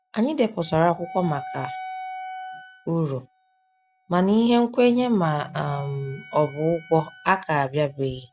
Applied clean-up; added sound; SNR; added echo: classical method log-MMSE.